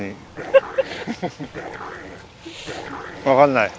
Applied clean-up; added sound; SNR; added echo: none; Dog; 13 dB; none.